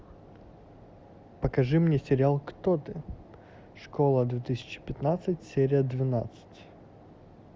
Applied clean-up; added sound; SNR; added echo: none; none; none; none.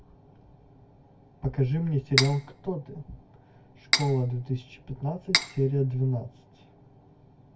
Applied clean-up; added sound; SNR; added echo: none; Cutlery, silverware; -1 dB; reverberation time 0.1 s.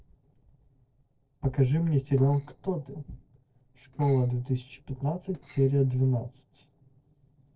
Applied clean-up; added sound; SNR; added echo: neural separator model SepFormer DNS4.